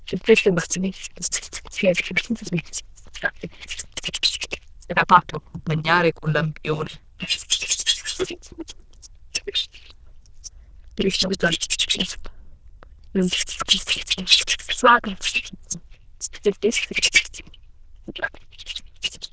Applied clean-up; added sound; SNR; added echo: neural diffusion model UNIVERSE++.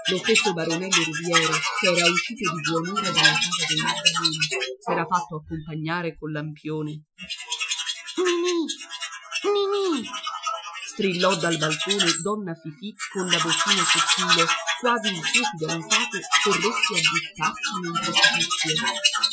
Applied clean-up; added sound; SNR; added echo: classical method Wiener filter.